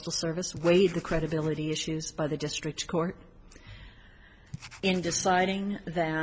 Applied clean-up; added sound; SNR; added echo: none; Writing; 15 dB; none.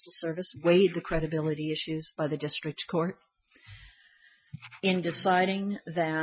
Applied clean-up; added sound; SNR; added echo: classical method Wiener filter.